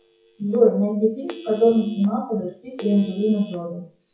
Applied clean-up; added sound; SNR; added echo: classical method WPE with log-MMSE.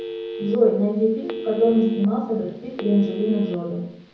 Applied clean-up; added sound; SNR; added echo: none; Telephone; 11 dB; reverberation time 0.9 s.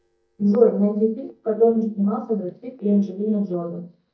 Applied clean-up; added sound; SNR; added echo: neural mask model DeepFilterNet 3.